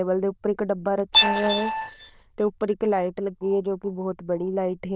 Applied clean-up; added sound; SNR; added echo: neural diffusion model UNIVERSE++.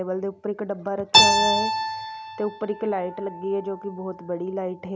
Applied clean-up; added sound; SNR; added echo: none; Keyboard (musical); -3 dB; none.